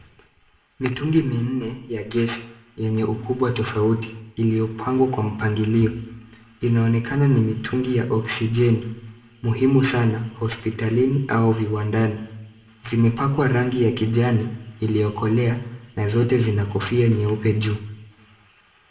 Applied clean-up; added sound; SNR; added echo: none; Bowed string instrument; 17 dB; reverberation time 0.7 s.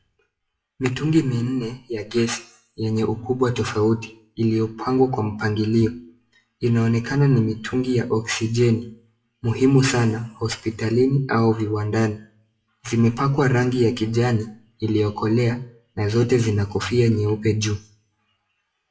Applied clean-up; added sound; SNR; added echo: classical method WPE with log-MMSE.